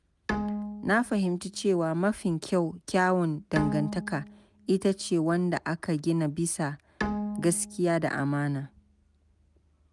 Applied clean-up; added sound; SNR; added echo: none; Bowed string instrument; 9 dB; none.